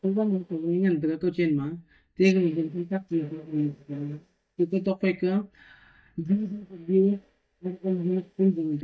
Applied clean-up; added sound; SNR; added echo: neural mask model DeepFilterNet 3.